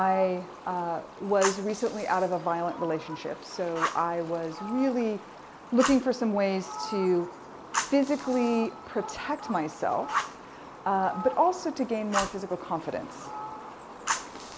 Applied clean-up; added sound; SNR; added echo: none; Fowl + Fire; 8 dB; none.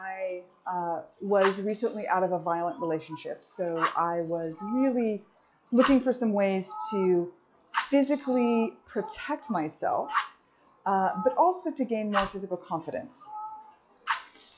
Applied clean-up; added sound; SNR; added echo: classical method log-MMSE.